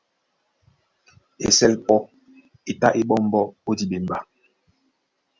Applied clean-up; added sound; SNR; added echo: none; none; none; none.